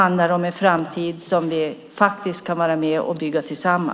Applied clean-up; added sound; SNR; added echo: none; none; none; none.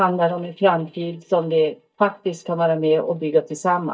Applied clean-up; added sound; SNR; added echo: neural mask model DeepFilterNet 3.